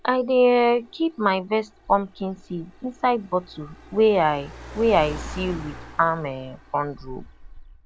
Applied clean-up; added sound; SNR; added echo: none; Car; 17 dB; none.